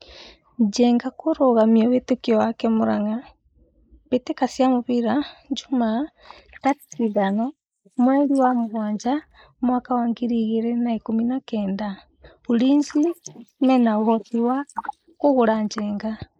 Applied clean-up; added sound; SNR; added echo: neural mask model Resemble Enhance denoiser.